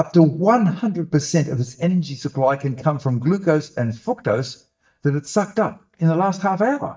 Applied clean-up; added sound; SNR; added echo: neural mask model DeepFilterNet 3.